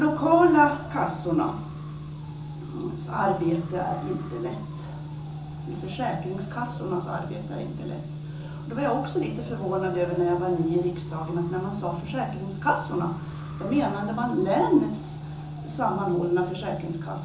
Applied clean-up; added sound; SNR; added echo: none; Wind; 20 dB; reverberation time 0.7 s.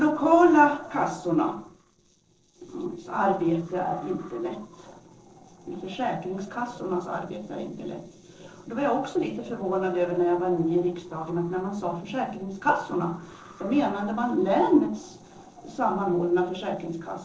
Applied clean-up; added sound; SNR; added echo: neural separator model SepFormer DNS4.